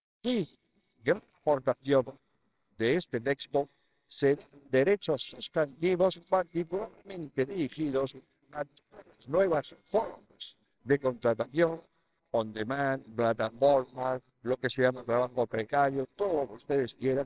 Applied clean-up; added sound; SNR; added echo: neural separator model SepFormer WHAMR!.